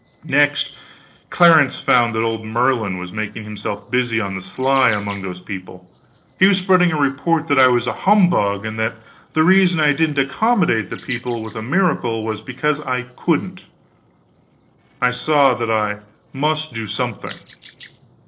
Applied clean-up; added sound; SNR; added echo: neural separator model SepFormer DNS4.